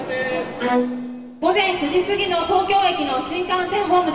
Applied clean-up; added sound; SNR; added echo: none; Bowed string instrument; 6 dB; reverberation time 2.5 s.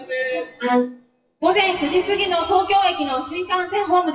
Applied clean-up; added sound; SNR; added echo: classical method WPE with log-MMSE.